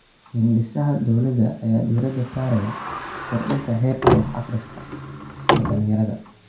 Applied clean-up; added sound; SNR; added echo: none; Sliding door; 5 dB; reverberation time 0.5 s.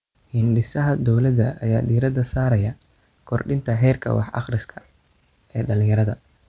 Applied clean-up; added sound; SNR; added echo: none; none; none; none.